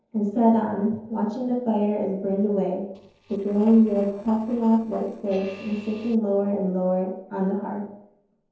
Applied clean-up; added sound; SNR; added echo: neural separator model SepFormer DNS4.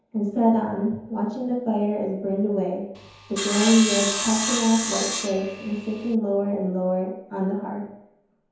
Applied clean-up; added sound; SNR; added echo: none; Sawing; 4 dB; reverberation time 0.9 s.